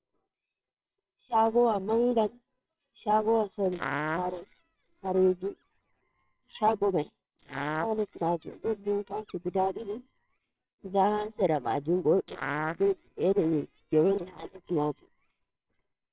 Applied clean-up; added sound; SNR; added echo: neural separator model SepFormer WHAMR!.